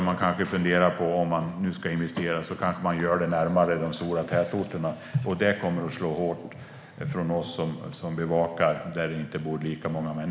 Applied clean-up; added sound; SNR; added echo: none; none; none; none.